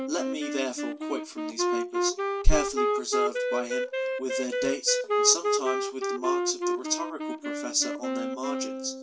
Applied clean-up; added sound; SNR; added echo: none; Wind instrument, woodwind instrument; 0 dB; reverberation time 0.2 s.